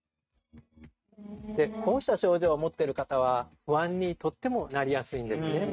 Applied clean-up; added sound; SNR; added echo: neural mask model RNNoise.